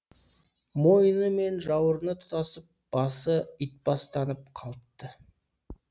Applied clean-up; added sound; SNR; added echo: none; none; none; none.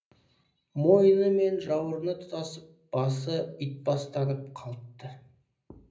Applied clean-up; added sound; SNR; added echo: none; none; none; reverberation time 0.5 s.